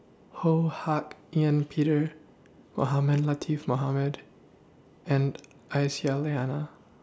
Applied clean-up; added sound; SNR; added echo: none; none; none; none.